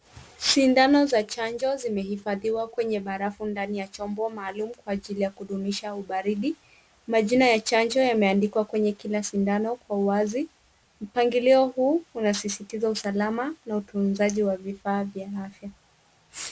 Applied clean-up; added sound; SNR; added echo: none; none; none; none.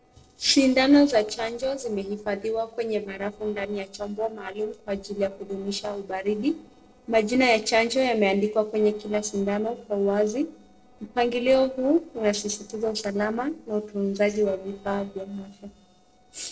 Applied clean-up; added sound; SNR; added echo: neural separator model SepFormer DNS4.